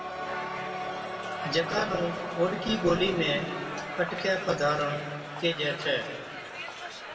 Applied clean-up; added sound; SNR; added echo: none; Crowd; 6 dB; reverberation time 1.9 s.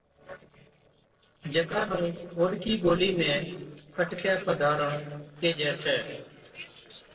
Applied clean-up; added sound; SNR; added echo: neural separator model SepFormer DNS4.